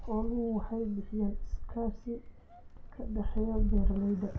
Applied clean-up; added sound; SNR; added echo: none; Gull, seagull; -1 dB; reverberation time 0.2 s.